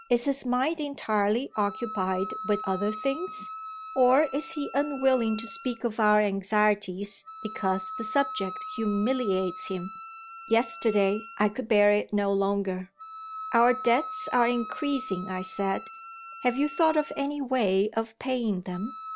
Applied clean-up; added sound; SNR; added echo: none; Wind instrument, woodwind instrument; 13 dB; none.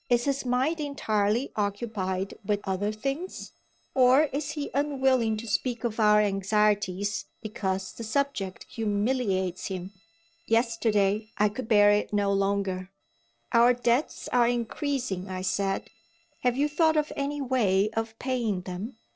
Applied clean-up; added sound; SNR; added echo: neural separator model SepFormer DNS4.